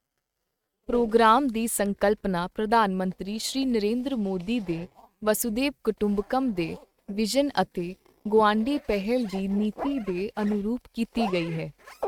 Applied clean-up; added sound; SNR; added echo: neural mask model RNNoise.